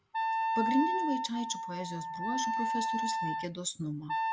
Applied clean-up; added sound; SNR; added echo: none; Wind instrument, woodwind instrument; -3 dB; none.